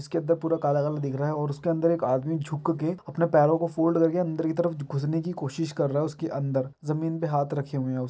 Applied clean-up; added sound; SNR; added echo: none; none; none; none.